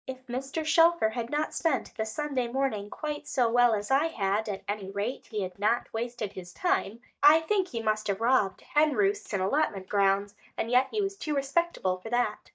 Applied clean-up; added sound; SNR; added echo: neural mask model DeepFilterNet 3.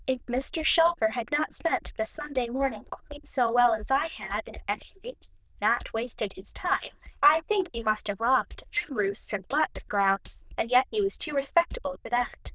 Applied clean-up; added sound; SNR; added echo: neural diffusion model UNIVERSE++.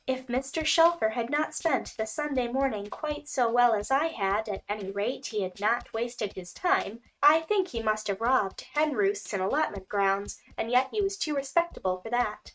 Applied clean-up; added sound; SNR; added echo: neural mask model RNNoise.